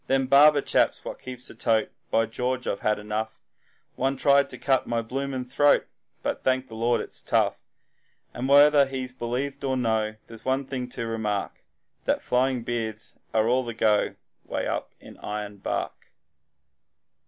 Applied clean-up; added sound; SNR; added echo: none; none; none; none.